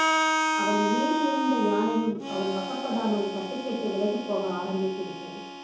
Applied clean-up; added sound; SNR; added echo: none; Harmonica; 0 dB; reverberation time 2.3 s.